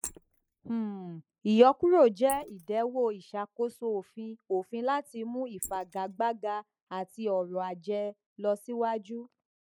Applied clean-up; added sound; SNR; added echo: neural mask model Resemble Enhance denoiser.